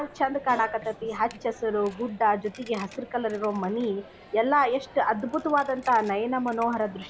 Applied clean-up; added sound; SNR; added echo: none; Coin (dropping); 20 dB; none.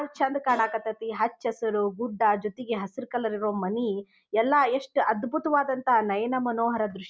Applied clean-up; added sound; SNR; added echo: none; none; none; none.